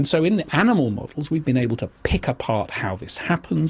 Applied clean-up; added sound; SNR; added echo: none; none; none; none.